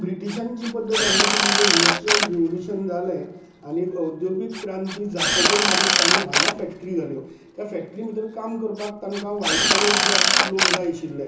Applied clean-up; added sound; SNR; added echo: none; Drill; -4 dB; reverberation time 0.8 s.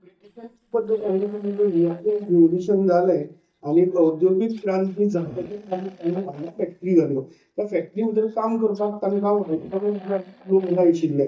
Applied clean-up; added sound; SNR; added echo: neural mask model DeepFilterNet 3.